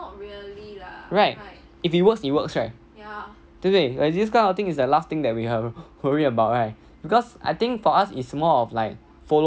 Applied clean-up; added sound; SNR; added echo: none; none; none; none.